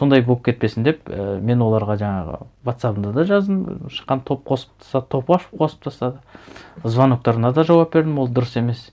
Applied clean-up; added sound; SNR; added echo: none; none; none; none.